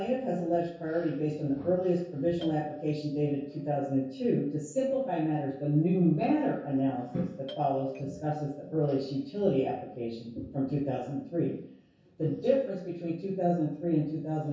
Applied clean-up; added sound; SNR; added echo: none; Doorbell; 19 dB; reverberation time 0.6 s.